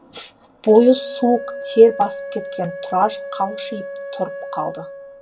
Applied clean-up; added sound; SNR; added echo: none; Wind instrument, woodwind instrument; 12 dB; reverberation time 0.2 s.